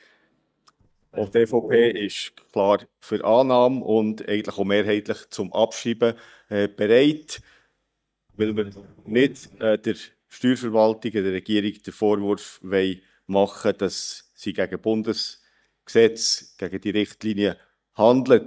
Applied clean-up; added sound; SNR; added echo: neural mask model DeepFilterNet 3.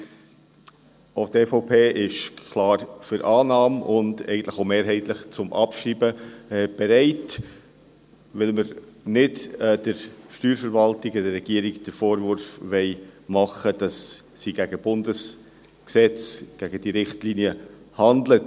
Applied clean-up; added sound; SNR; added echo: none; none; none; none.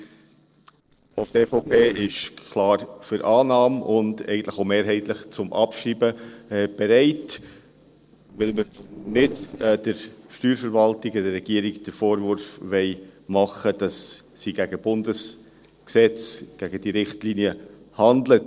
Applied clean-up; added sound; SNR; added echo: neural separator model SepFormer DNS4.